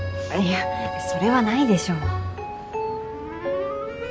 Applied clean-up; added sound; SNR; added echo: none; none; none; none.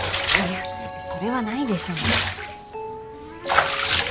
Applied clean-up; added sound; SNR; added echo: none; Bathtub (filling or washing) / Water / Liquid; -4 dB; none.